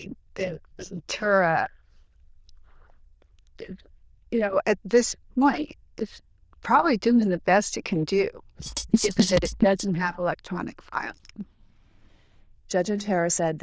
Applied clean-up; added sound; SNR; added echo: neural diffusion model UNIVERSE++.